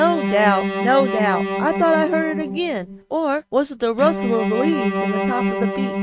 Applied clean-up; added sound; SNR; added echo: neural mask model RNNoise.